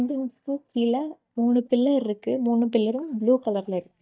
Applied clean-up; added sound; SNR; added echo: neural mask model DeepFilterNet 3.